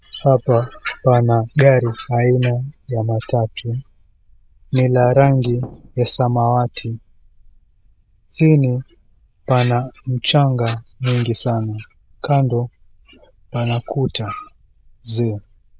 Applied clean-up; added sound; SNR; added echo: neural diffusion model UNIVERSE++.